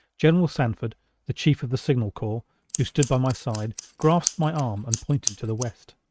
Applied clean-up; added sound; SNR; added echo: neural mask model RNNoise.